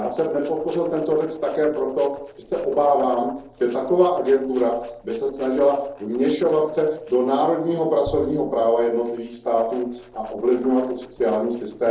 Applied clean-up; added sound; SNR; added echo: neural separator model SepFormer DNS4.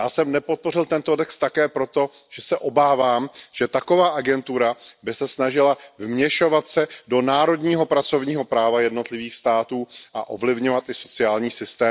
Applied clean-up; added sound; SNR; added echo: none; none; none; none.